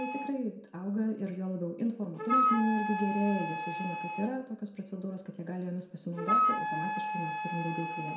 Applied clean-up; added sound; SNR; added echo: none; Wind instrument, woodwind instrument; 0 dB; reverberation time 0.6 s.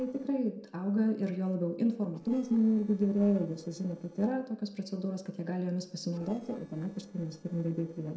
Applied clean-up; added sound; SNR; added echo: neural separator model SepFormer DNS4.